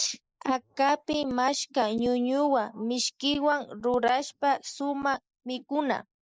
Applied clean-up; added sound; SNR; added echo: neural mask model Resemble Enhance denoiser.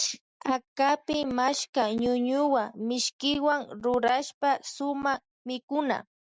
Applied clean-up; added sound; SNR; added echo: none; none; none; none.